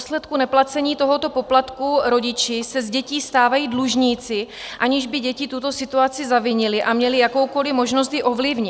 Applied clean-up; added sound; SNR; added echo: none; none; none; none.